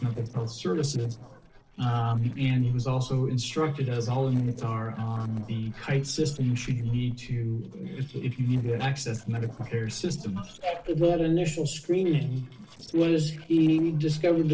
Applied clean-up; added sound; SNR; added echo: neural separator model SepFormer DNS4.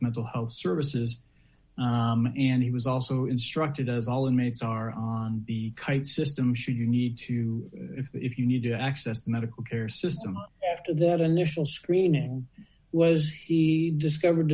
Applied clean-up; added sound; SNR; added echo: none; none; none; none.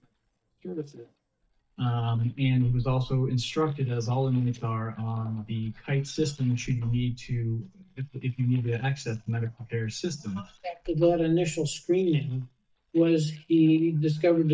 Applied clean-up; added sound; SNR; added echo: neural mask model DeepFilterNet 3.